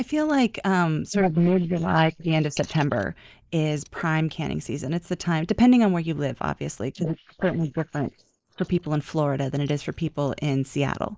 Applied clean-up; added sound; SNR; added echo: neural mask model Resemble Enhance denoiser.